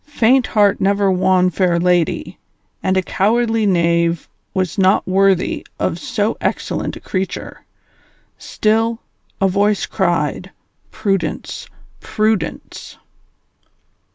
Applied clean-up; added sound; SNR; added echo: none; none; none; none.